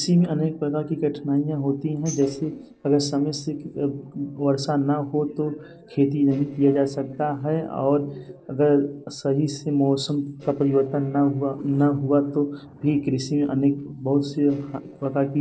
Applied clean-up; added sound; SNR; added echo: neural separator model SepFormer DNS4.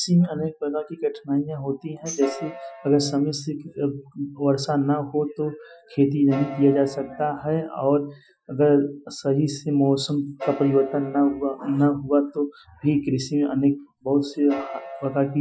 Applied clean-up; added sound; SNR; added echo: classical method Wiener filter.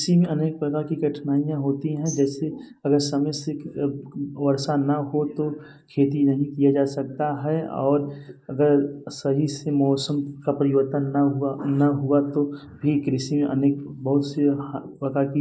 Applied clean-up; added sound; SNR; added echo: neural mask model Resemble Enhance denoiser.